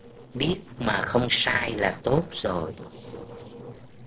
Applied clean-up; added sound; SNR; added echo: neural separator model SepFormer DNS4.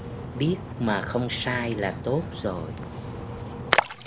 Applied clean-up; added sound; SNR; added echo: none; Splash, splatter; 2 dB; none.